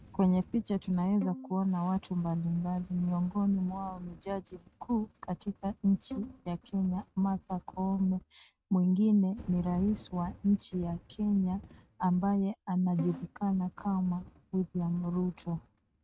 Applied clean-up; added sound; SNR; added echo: neural mask model RNNoise.